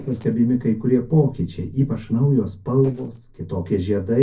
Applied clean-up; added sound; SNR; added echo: neural separator model SepFormer DNS4.